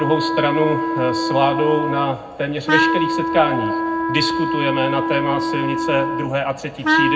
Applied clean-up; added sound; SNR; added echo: none; Wind instrument, woodwind instrument; -1 dB; reverberation time 0.3 s.